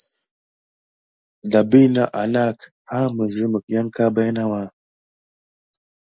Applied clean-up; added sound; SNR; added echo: none; none; none; none.